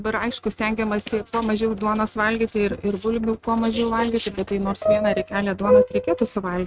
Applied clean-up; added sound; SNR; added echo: neural mask model RNNoise.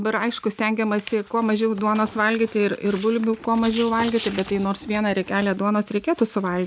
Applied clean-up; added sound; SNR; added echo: none; none; none; none.